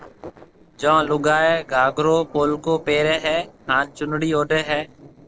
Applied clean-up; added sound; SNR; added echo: neural separator model SepFormer DNS4.